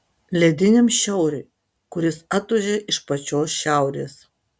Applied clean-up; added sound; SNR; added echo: none; none; none; none.